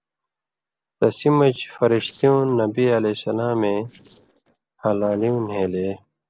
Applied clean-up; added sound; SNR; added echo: neural separator model SepFormer DNS4.